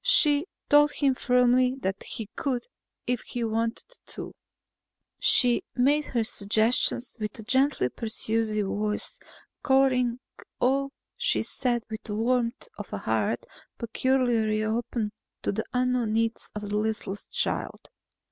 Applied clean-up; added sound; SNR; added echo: none; none; none; none.